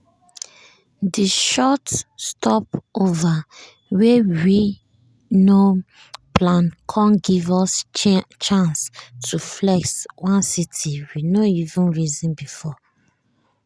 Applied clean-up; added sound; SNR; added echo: none; none; none; none.